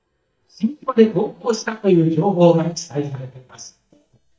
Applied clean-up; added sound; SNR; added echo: neural mask model DeepFilterNet 3.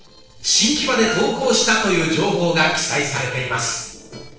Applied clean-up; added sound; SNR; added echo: neural separator model SepFormer DNS4.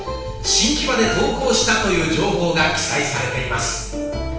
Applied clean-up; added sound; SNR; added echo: none; Wind instrument, woodwind instrument; 20 dB; reverberation time 0.9 s.